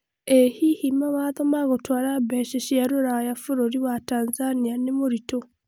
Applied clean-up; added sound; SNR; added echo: none; none; none; none.